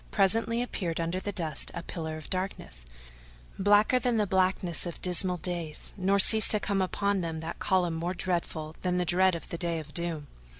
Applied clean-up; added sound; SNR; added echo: none; none; none; none.